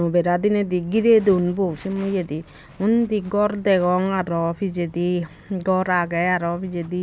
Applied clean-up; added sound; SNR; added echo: none; none; none; none.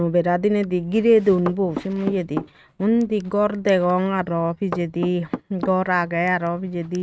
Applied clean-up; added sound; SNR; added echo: neural mask model RNNoise.